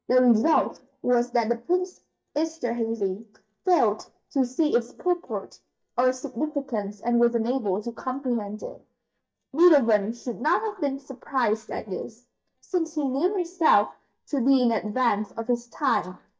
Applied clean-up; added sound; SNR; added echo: neural mask model DeepFilterNet 3.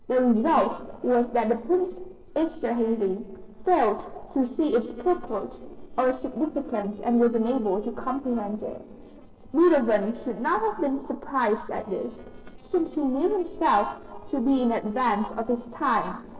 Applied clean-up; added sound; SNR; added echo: neural separator model SepFormer DNS4.